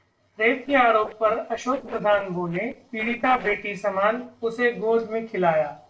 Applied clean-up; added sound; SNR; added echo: neural separator model SepFormer DNS4.